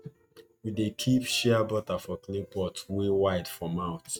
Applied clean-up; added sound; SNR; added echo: neural mask model RNNoise.